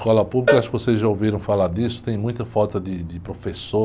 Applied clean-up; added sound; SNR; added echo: none; Cowbell; 6 dB; none.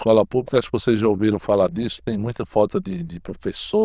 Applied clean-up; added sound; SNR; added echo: neural diffusion model UNIVERSE++.